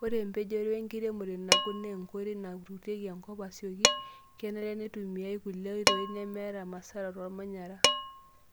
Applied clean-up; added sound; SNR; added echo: none; Dishes, pots, and pans; -2 dB; none.